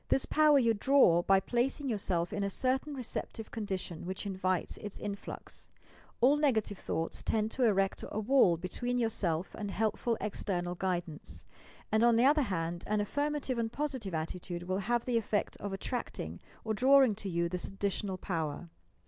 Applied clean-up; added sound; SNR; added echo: none; none; none; none.